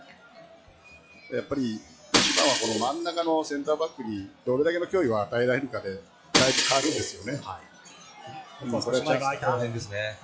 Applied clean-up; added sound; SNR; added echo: classical method log-MMSE.